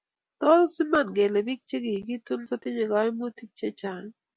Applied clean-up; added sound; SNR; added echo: none; none; none; none.